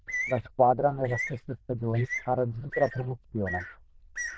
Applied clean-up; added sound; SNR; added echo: neural diffusion model UNIVERSE++.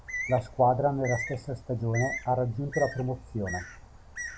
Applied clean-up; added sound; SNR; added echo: none; Bird; 10 dB; none.